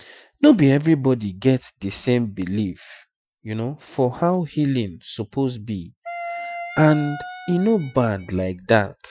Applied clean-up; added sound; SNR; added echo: classical method Wiener filter.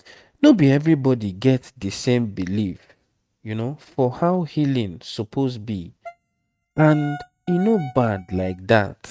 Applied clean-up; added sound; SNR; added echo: neural mask model RNNoise.